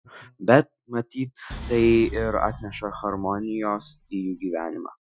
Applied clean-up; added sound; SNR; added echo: classical method Wiener filter.